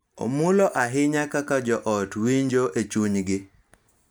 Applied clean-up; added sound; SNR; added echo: none; none; none; none.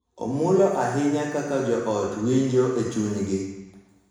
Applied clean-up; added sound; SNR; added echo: none; none; none; reverberation time 1.0 s.